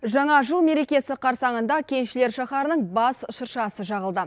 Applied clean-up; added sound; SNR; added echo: none; none; none; none.